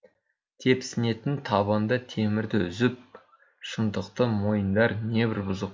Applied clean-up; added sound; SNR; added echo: none; none; none; none.